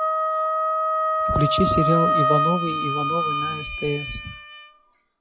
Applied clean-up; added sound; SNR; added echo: classical method log-MMSE.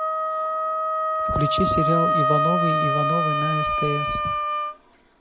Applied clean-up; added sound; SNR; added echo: none; Wind instrument, woodwind instrument; -4 dB; none.